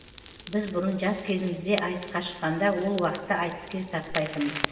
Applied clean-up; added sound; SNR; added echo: none; Crackle; 11 dB; reverberation time 1.4 s.